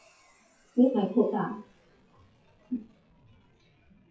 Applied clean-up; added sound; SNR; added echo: classical method WPE with log-MMSE.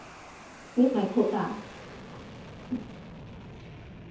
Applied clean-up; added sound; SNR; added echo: none; Fixed-wing aircraft, airplane; 13 dB; reverberation time 0.5 s.